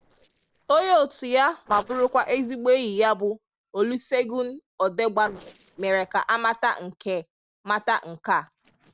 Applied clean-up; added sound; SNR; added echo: neural separator model SepFormer DNS4.